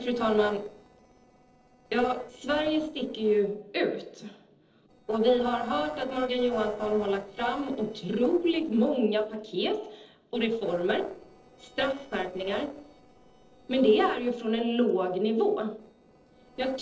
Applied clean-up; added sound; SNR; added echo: neural separator model SepFormer DNS4.